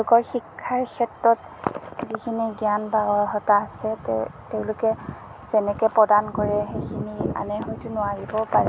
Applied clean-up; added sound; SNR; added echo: none; none; none; none.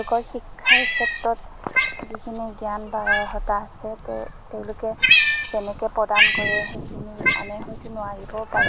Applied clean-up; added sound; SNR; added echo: none; Cat; -4 dB; none.